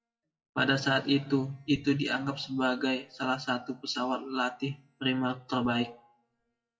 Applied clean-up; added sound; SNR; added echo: classical method WPE with log-MMSE.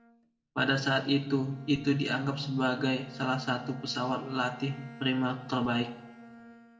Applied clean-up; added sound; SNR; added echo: none; Bowed string instrument; 19 dB; reverberation time 0.8 s.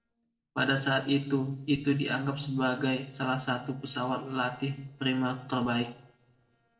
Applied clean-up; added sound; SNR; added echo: neural separator model SepFormer DNS4.